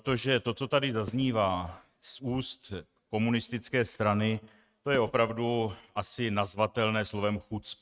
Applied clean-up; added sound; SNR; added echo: neural mask model RNNoise.